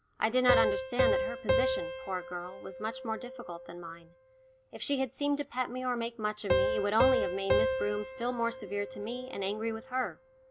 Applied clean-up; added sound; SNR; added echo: none; Piano; 0 dB; none.